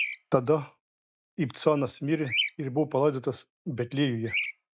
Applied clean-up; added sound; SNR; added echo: neural mask model RNNoise.